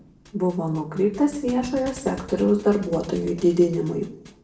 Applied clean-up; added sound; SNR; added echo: none; Thump, thud; 19 dB; reverberation time 0.7 s.